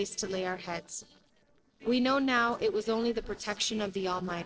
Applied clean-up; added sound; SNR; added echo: neural separator model SepFormer DNS4.